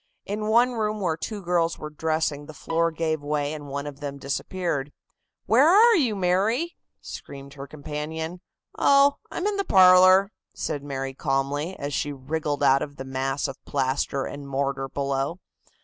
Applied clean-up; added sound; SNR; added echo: none; Bowed string instrument; 19 dB; none.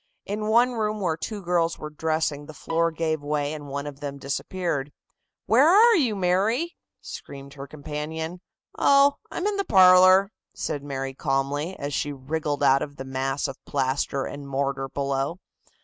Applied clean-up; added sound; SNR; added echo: neural mask model RNNoise.